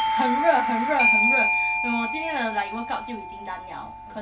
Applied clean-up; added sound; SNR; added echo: none; Doorbell; -3 dB; reverberation time 0.2 s.